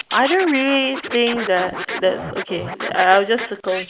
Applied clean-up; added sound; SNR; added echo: neural mask model Resemble Enhance denoiser.